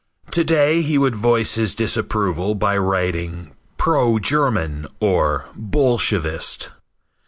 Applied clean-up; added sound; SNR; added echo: none; none; none; none.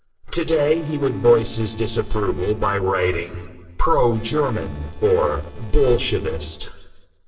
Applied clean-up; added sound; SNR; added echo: neural separator model SepFormer DNS4.